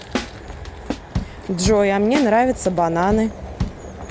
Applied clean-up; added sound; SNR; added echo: none; Drum / Drum kit; 9 dB; none.